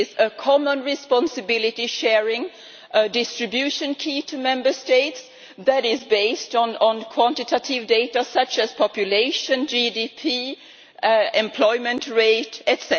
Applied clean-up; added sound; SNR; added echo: none; none; none; none.